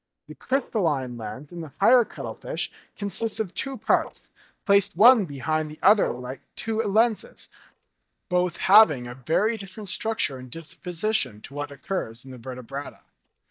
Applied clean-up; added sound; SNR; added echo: neural mask model DeepFilterNet 3.